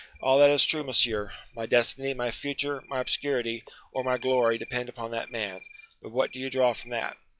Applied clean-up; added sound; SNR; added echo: classical method log-MMSE.